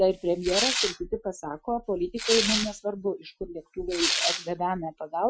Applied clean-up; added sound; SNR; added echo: classical method Wiener filter.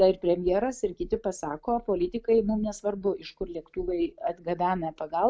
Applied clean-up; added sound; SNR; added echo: none; none; none; none.